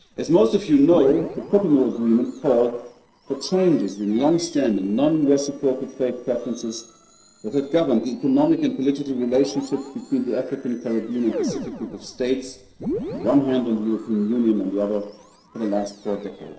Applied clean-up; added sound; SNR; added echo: neural separator model SepFormer DNS4.